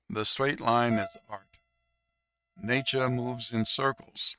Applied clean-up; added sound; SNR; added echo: neural mask model RNNoise.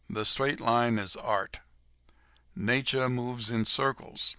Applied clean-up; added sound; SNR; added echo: none; none; none; none.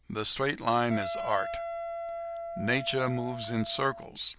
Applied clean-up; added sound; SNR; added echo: none; Wind instrument, woodwind instrument; 6 dB; none.